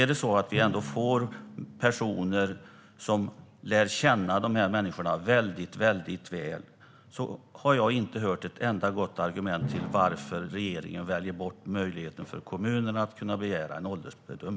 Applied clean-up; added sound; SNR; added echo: none; Drum; 16 dB; none.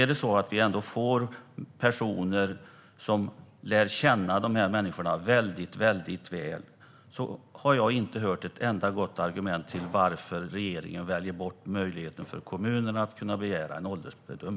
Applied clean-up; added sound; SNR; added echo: none; none; none; none.